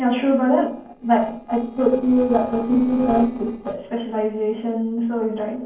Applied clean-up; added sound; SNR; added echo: neural separator model SepFormer DNS4.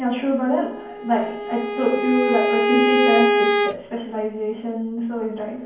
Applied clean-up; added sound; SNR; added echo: none; Bowed string instrument; 0 dB; reverberation time 0.9 s.